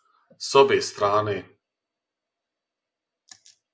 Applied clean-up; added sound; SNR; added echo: none; none; none; none.